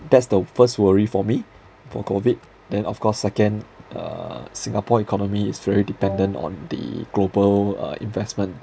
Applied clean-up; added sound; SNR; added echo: none; Wind instrument, woodwind instrument; 10 dB; none.